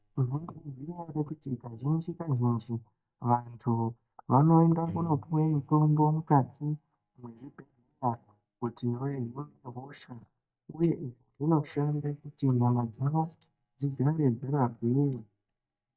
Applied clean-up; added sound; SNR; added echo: neural mask model DeepFilterNet 3.